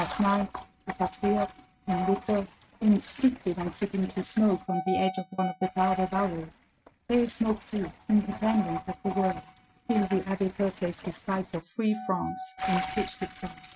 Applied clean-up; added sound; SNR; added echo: neural mask model RNNoise.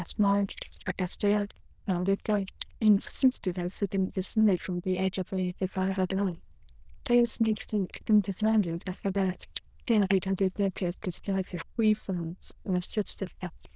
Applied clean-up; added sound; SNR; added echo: neural diffusion model UNIVERSE++.